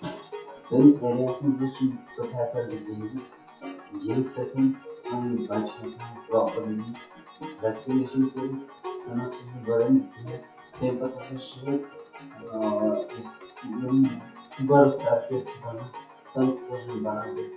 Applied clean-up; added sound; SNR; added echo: classical method WPE with log-MMSE.